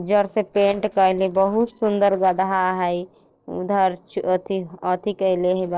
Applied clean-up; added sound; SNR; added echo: neural separator model SepFormer DNS4.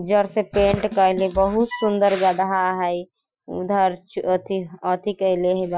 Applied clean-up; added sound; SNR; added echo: classical method Wiener filter.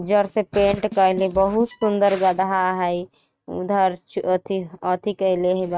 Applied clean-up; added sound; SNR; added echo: neural mask model RNNoise.